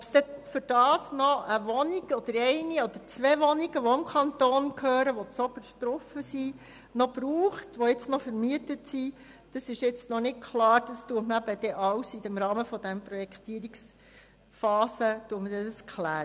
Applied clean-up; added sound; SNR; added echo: none; none; none; none.